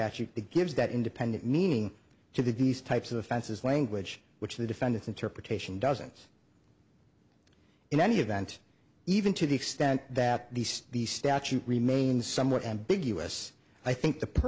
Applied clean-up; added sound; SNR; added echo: none; none; none; none.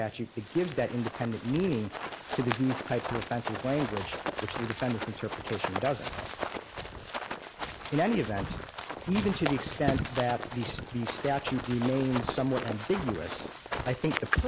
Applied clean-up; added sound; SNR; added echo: none; Run; 5 dB; none.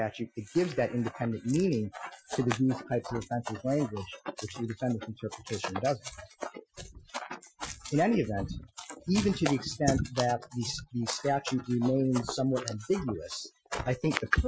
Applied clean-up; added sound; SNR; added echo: classical method Wiener filter.